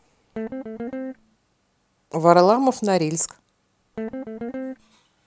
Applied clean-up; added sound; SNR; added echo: none; Guitar; 8 dB; none.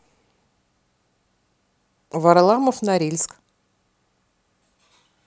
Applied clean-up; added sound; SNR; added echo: none; none; none; none.